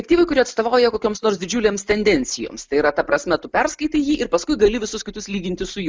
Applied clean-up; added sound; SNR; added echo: neural mask model Resemble Enhance denoiser.